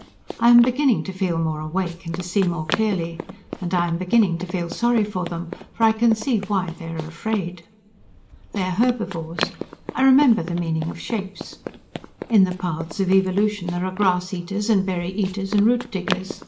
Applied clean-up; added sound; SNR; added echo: none; Run; 13 dB; reverberation time 1.3 s.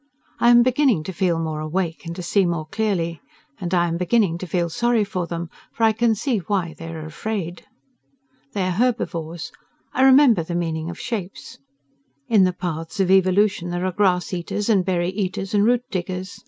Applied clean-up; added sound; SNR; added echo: none; none; none; none.